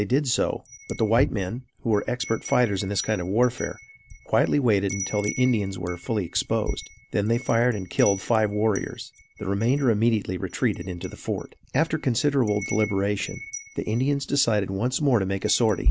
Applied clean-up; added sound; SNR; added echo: none; Wind chime; 11 dB; none.